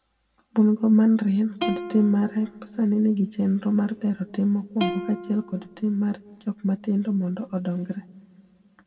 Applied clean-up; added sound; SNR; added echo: none; Plucked string instrument; 13 dB; reverberation time 1.4 s.